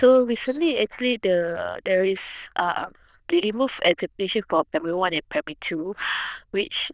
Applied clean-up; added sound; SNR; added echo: neural diffusion model UNIVERSE++.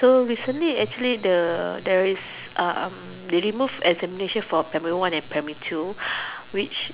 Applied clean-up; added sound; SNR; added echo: none; none; none; none.